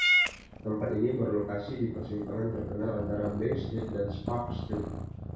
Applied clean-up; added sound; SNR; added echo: none; Meow / Purr; 1 dB; reverberation time 0.6 s.